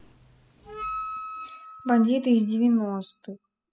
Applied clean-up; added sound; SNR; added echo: classical method spectral subtraction.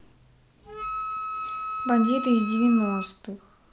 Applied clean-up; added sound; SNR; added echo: none; Wind instrument, woodwind instrument; 7 dB; none.